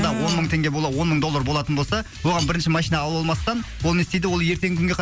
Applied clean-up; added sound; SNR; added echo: none; Cutlery, silverware; 19 dB; none.